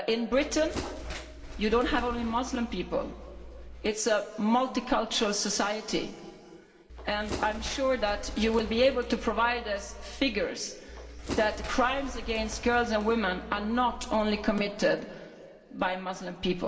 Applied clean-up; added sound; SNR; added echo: none; Bird; 11 dB; reverberation time 2.2 s.